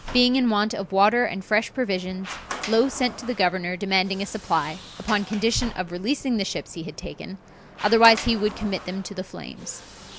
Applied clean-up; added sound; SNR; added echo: none; Sliding door; 15 dB; none.